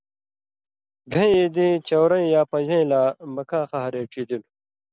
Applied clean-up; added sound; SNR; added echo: none; none; none; none.